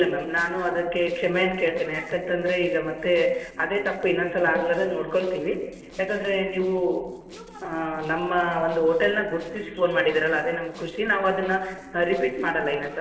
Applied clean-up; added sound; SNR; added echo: neural separator model SepFormer DNS4.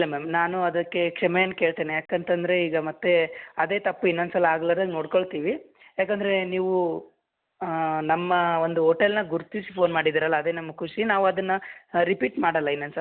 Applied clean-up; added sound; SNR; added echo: none; none; none; none.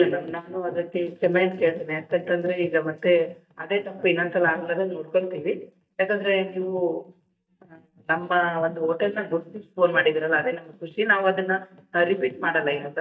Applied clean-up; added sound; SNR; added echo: neural mask model DeepFilterNet 3.